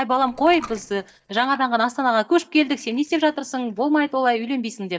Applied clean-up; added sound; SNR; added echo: neural mask model DeepFilterNet 3.